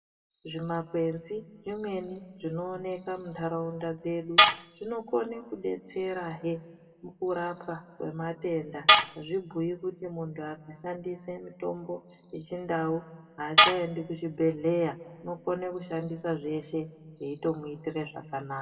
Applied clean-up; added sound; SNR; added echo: none; Tools; -5 dB; reverberation time 1.1 s.